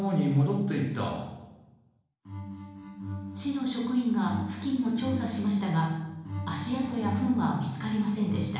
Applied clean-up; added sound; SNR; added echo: none; none; none; reverberation time 1.0 s.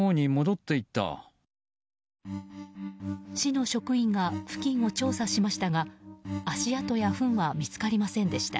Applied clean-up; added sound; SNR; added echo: none; none; none; none.